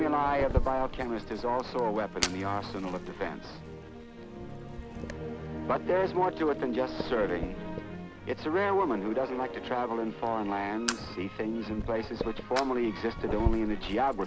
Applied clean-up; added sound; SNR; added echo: none; Fire; 8 dB; none.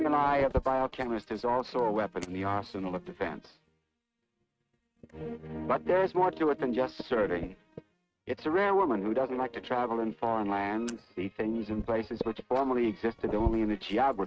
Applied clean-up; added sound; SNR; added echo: neural mask model RNNoise.